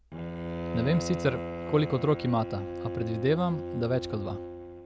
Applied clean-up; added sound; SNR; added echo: none; Bowed string instrument; 6 dB; none.